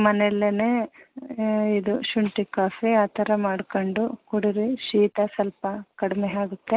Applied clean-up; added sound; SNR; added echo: none; none; none; none.